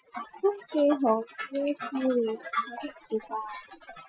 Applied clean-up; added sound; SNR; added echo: classical method Wiener filter.